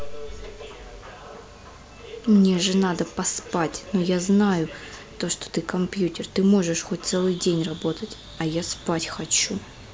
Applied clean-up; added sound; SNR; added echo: none; none; none; none.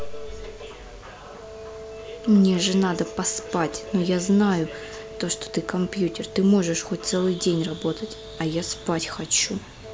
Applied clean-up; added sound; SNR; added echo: none; Wind instrument, woodwind instrument; 16 dB; none.